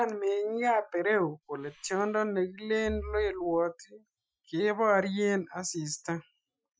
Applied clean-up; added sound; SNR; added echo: classical method Wiener filter.